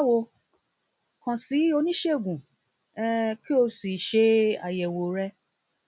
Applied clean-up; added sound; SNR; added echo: none; none; none; none.